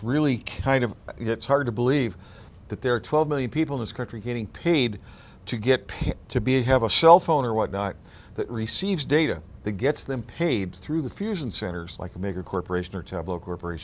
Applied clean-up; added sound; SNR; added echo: none; none; none; none.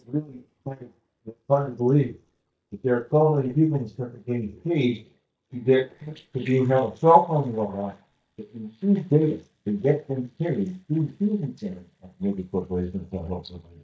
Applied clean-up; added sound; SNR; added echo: neural mask model DeepFilterNet 3.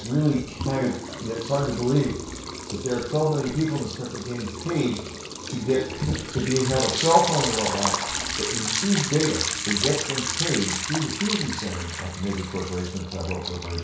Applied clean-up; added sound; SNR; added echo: none; Liquid; 5 dB; reverberation time 0.6 s.